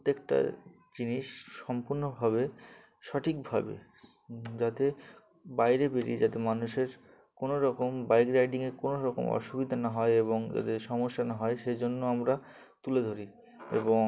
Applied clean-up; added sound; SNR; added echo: none; none; none; none.